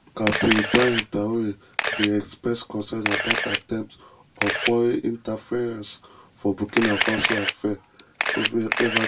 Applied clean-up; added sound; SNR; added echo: none; Camera; 1 dB; reverberation time 0.2 s.